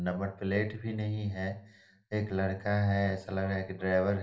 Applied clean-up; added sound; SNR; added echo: none; none; none; reverberation time 0.8 s.